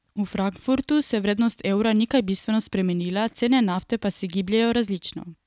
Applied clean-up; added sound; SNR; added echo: none; none; none; none.